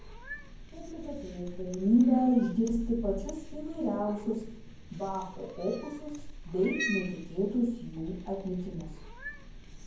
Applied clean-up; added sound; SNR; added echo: none; Cat; 10 dB; reverberation time 0.9 s.